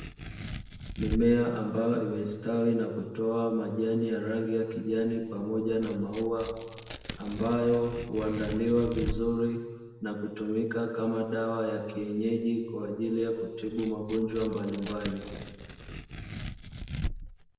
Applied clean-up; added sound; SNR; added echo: none; Tearing; 11 dB; reverberation time 1.3 s.